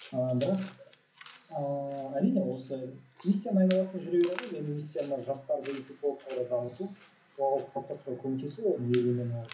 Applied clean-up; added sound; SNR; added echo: none; Chewing, mastication; 19 dB; reverberation time 0.3 s.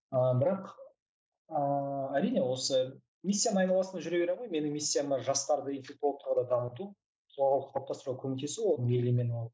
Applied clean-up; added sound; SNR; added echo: none; none; none; none.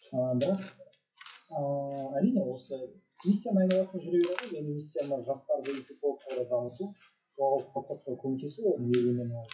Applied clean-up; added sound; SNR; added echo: classical method WPE with log-MMSE.